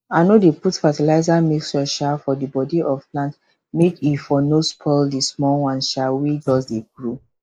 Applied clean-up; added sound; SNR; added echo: neural mask model Resemble Enhance denoiser.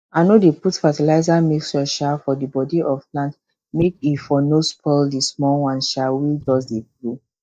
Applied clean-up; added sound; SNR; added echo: neural mask model DeepFilterNet 3.